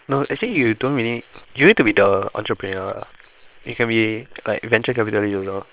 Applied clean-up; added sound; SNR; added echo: neural separator model SepFormer WHAM!.